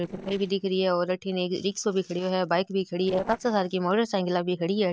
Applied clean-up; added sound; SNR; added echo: neural separator model SepFormer DNS4.